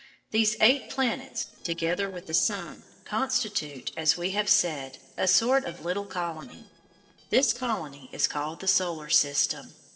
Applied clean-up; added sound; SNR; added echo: neural separator model SepFormer DNS4.